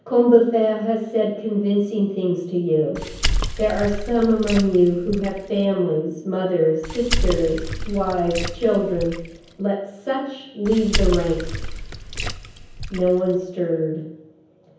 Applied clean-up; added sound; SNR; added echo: none; Water / Splash, splatter; 5 dB; reverberation time 0.9 s.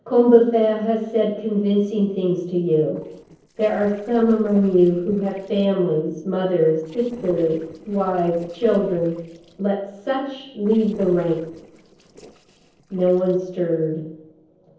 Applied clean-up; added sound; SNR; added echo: neural separator model SepFormer DNS4.